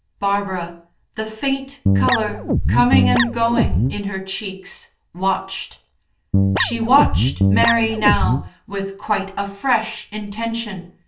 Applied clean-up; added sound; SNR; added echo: none; Guitar; -4 dB; reverberation time 0.3 s.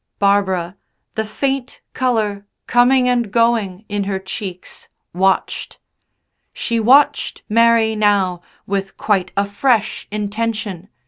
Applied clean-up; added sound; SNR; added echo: none; none; none; none.